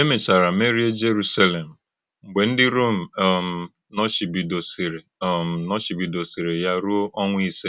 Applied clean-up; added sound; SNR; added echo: none; none; none; none.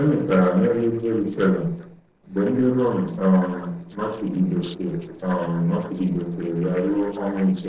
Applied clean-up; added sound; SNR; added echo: neural separator model SepFormer DNS4.